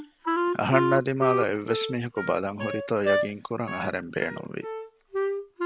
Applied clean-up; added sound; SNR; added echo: none; Wind instrument, woodwind instrument; 1 dB; none.